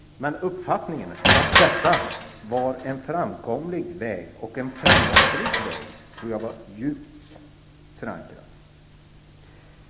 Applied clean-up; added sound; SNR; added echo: none; Crushing; -4 dB; none.